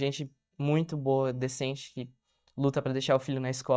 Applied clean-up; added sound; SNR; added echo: neural mask model DeepFilterNet 3.